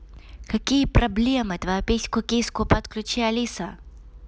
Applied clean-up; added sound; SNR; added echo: none; none; none; none.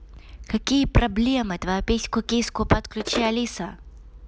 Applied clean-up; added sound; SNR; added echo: none; Telephone; 16 dB; none.